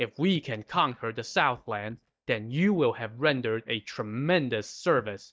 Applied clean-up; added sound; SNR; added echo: neural mask model DeepFilterNet 3.